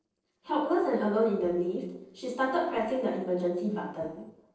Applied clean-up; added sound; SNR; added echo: neural separator model SepFormer DNS4.